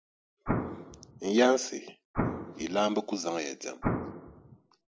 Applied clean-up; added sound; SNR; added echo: none; Explosion; 3 dB; none.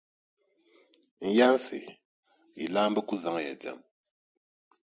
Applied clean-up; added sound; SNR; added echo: none; none; none; none.